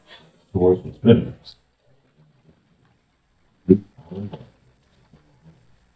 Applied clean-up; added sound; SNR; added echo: neural mask model DeepFilterNet 3.